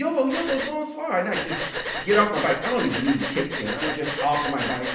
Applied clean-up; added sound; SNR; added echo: none; Breathing; 4 dB; reverberation time 0.8 s.